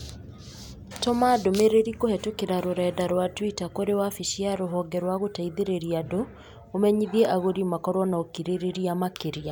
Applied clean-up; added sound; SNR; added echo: none; none; none; none.